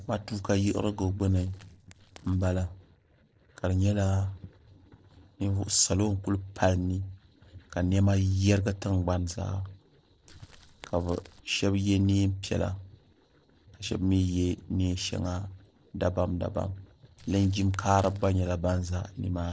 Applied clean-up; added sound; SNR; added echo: neural separator model SepFormer DNS4.